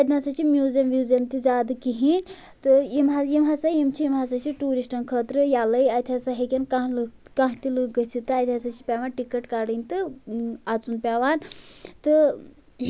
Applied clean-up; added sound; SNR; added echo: none; none; none; none.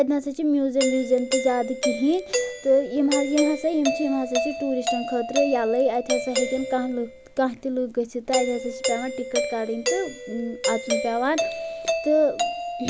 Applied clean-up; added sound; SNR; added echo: none; Doorbell; 4 dB; none.